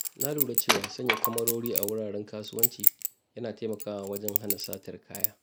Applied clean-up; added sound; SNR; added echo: none; Chink, clink + Wood; -4 dB; none.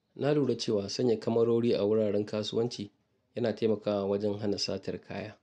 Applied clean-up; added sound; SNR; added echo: none; none; none; none.